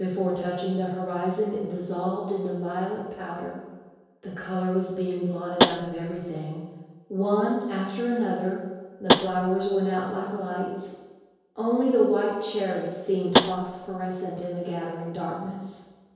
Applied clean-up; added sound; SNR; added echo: none; Tap; -2 dB; reverberation time 1.2 s.